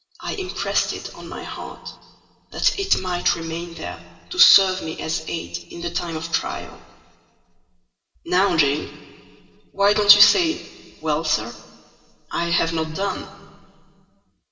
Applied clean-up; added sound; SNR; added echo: none; none; none; reverberation time 2.1 s.